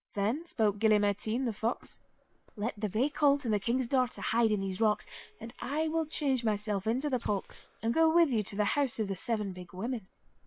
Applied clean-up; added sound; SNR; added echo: neural separator model SepFormer WHAM!.